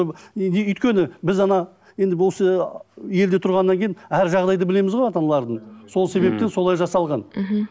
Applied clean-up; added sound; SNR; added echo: none; none; none; none.